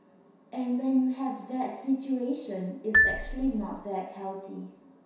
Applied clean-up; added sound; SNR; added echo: none; Marimba, xylophone; -2 dB; reverberation time 0.7 s.